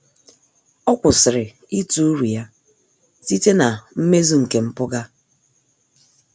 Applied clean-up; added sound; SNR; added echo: none; none; none; none.